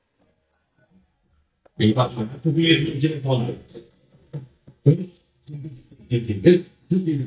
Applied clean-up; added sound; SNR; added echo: neural mask model DeepFilterNet 3.